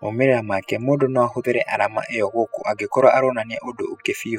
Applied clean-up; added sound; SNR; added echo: classical method spectral subtraction.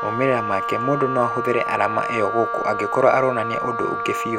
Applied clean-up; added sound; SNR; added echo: none; Wind instrument, woodwind instrument; 3 dB; none.